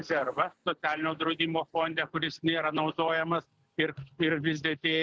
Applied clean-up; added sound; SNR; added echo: none; none; none; none.